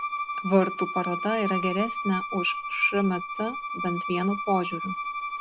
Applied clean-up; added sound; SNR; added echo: none; Bowed string instrument; 4 dB; none.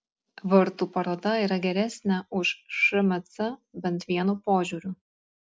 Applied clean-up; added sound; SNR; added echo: none; none; none; none.